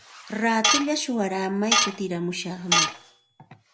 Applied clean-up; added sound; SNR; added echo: none; Tools; -2 dB; none.